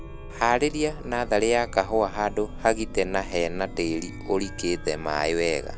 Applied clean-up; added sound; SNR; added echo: none; Chime; 10 dB; none.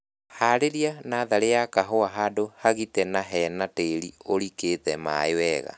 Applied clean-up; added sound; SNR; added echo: none; none; none; none.